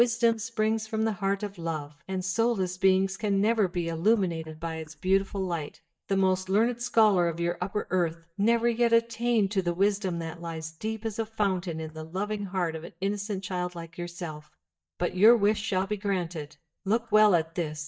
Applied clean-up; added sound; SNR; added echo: neural mask model DeepFilterNet 3.